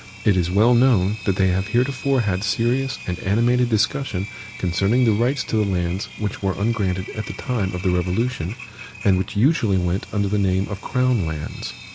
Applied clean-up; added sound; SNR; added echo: none; Engine; 18 dB; none.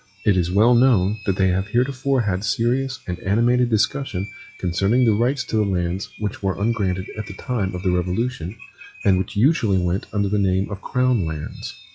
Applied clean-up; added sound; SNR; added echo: classical method log-MMSE.